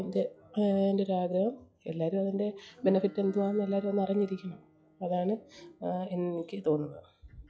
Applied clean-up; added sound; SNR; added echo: classical method log-MMSE.